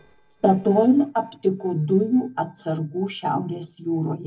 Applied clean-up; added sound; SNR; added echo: neural separator model SepFormer DNS4.